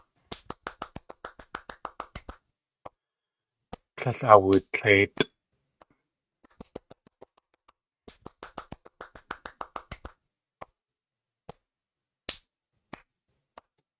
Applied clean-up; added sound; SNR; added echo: neural mask model RNNoise.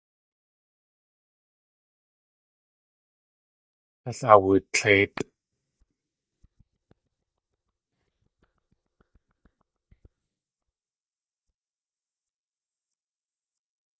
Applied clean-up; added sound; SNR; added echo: neural mask model DeepFilterNet 3.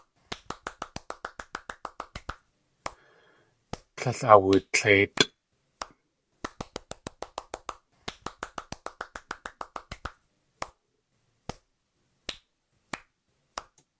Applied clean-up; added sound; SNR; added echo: none; Clapping; 12 dB; none.